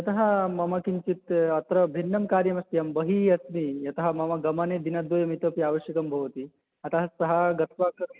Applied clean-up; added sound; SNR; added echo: none; none; none; none.